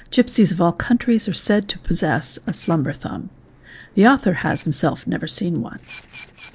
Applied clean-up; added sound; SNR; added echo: neural separator model SepFormer DNS4.